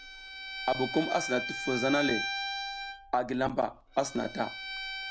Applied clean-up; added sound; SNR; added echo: none; Bowed string instrument; 6 dB; none.